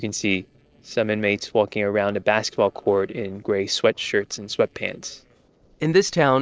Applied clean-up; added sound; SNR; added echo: neural separator model SepFormer DNS4.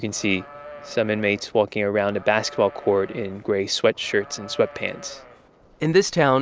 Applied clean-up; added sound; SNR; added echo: none; Livestock, farm animals, working animals; 19 dB; none.